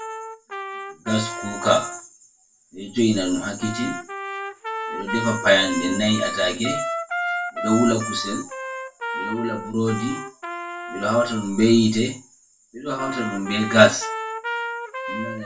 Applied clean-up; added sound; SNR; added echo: none; Trumpet; 8 dB; reverberation time 0.2 s.